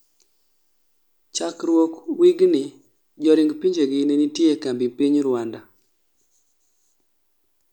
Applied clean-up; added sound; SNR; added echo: none; none; none; none.